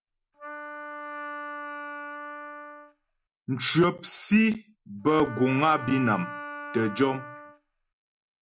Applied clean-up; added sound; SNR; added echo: none; Wind instrument, woodwind instrument; 11 dB; none.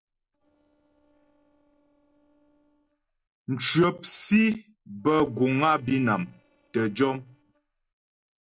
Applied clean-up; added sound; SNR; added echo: neural separator model SepFormer DNS4.